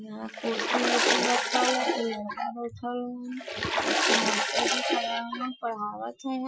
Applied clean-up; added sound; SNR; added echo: classical method Wiener filter.